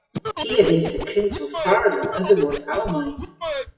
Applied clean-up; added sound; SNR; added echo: classical method WPE with log-MMSE.